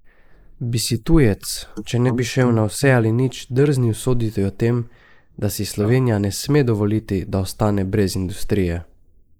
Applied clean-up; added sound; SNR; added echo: neural mask model Resemble Enhance denoiser.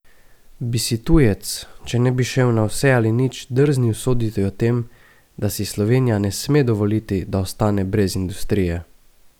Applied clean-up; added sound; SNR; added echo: none; none; none; none.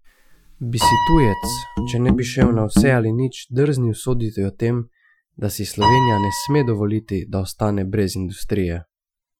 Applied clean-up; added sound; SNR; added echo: classical method Wiener filter.